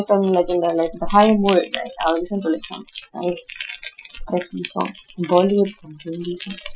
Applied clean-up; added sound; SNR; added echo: classical method Wiener filter.